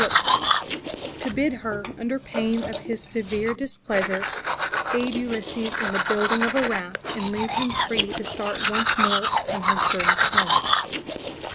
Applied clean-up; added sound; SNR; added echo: none; Domestic sounds, home sounds; -4 dB; none.